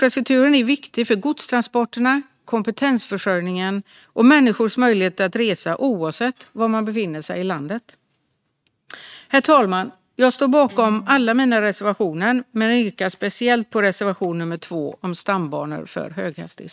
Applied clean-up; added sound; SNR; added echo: neural mask model RNNoise.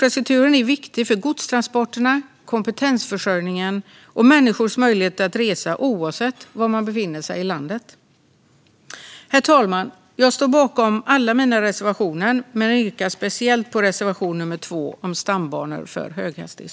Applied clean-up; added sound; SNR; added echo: none; none; none; none.